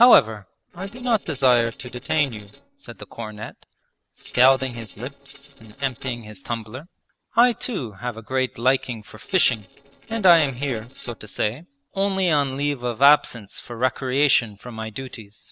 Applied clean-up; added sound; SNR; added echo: neural separator model SepFormer DNS4.